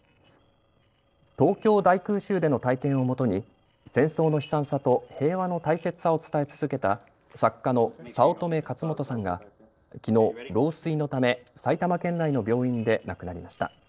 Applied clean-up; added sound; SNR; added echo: neural separator model SepFormer DNS4.